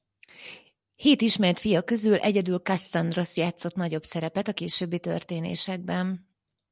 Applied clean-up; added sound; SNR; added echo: none; none; none; none.